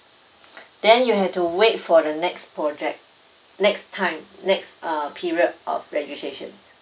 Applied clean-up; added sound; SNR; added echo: none; none; none; none.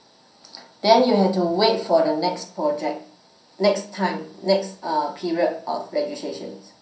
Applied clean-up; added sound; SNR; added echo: none; none; none; reverberation time 0.6 s.